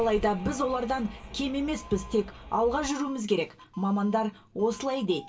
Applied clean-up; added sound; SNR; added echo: none; Doorbell; 20 dB; reverberation time 0.2 s.